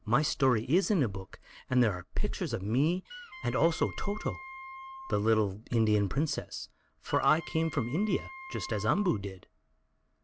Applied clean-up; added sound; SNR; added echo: none; Wind instrument, woodwind instrument; 16 dB; none.